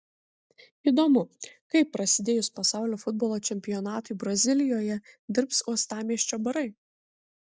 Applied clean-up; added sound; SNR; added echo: none; none; none; none.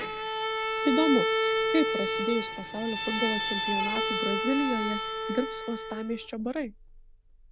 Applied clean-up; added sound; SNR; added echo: none; Bowed string instrument; 0 dB; none.